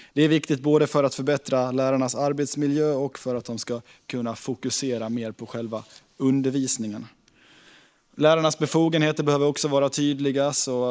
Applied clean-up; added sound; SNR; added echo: neural mask model Resemble Enhance denoiser.